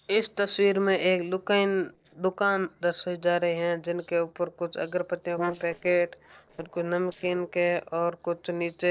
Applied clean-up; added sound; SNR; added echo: neural separator model SepFormer DNS4.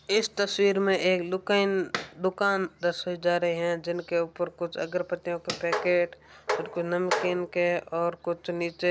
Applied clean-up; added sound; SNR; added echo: none; none; none; none.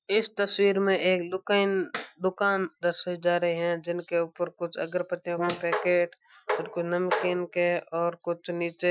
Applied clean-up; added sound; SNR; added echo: classical method Wiener filter.